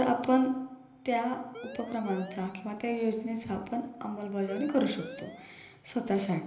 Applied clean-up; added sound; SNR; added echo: none; Siren; 13 dB; reverberation time 0.8 s.